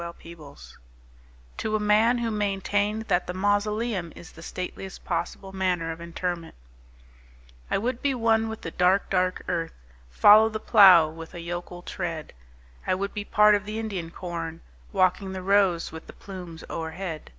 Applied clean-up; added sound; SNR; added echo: none; none; none; none.